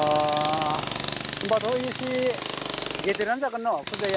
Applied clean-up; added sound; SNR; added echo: none; Tools; 6 dB; none.